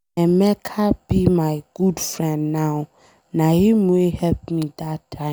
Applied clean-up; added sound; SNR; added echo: none; none; none; none.